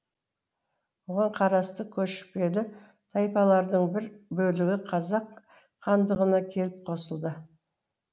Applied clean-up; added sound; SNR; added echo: none; none; none; none.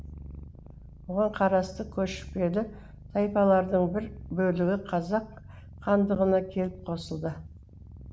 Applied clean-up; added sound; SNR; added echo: none; Purr; 16 dB; none.